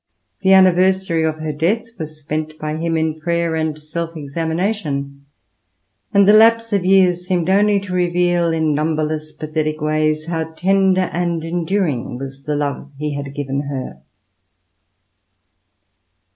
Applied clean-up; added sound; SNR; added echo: none; none; none; none.